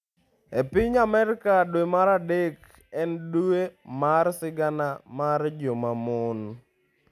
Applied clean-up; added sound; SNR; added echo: none; Bass drum; 18 dB; none.